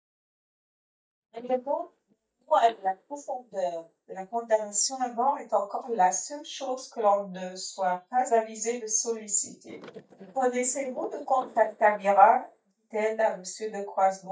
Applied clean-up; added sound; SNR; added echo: neural mask model DeepFilterNet 3.